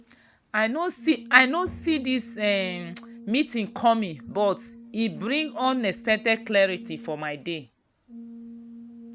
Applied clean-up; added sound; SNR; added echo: none; Brass instrument + Bowed string instrument; 18 dB; none.